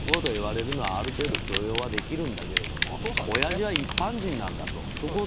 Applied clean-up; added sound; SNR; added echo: none; Fire; -1 dB; none.